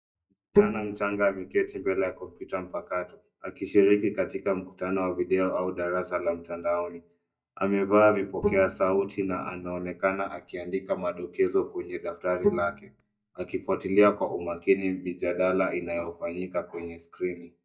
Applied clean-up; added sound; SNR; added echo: neural mask model DeepFilterNet 3.